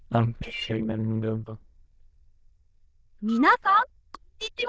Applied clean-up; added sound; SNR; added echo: neural diffusion model UNIVERSE++.